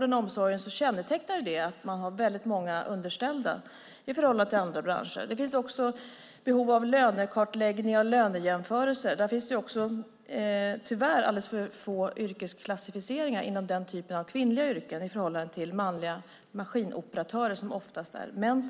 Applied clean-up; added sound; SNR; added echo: none; none; none; none.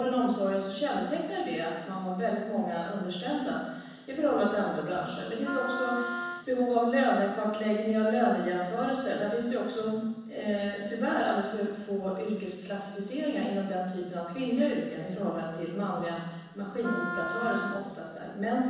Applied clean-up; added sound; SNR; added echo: none; Wind instrument, woodwind instrument; 7 dB; reverberation time 1.1 s.